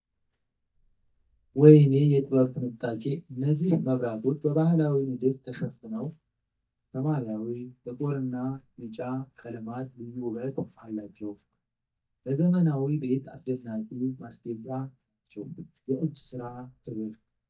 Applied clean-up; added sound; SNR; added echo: neural mask model DeepFilterNet 3.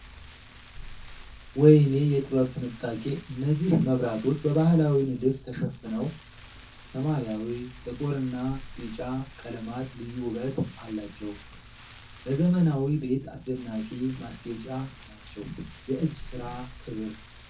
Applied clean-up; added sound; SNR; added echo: none; Rain; 17 dB; reverberation time 0.3 s.